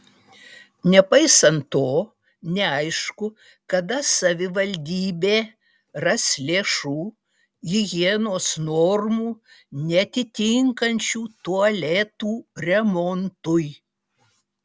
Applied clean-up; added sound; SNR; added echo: none; none; none; none.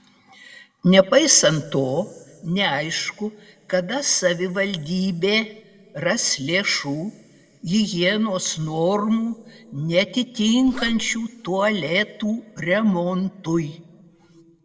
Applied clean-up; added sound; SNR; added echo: none; Zipper (clothing); 12 dB; reverberation time 1.6 s.